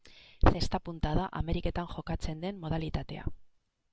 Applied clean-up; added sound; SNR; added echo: none; none; none; none.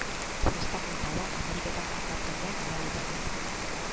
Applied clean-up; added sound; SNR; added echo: none; Rain; -3 dB; none.